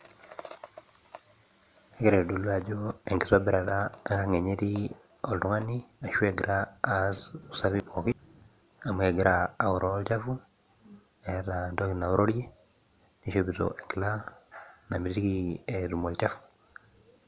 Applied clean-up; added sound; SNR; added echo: none; none; none; none.